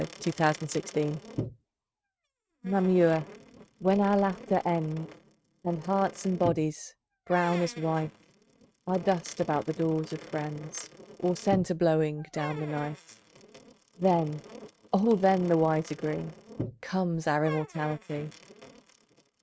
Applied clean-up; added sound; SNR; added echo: neural mask model RNNoise.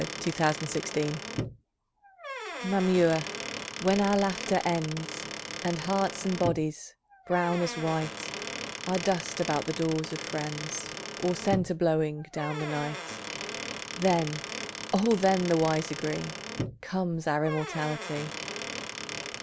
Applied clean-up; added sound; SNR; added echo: none; Squeak / Wood; 8 dB; none.